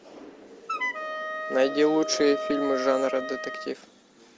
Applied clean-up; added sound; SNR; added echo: none; Wind instrument, woodwind instrument; 5 dB; none.